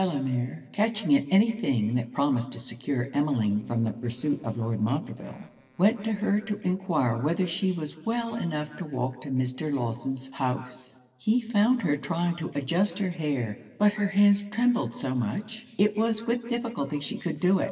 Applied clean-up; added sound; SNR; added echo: neural separator model SepFormer DNS4.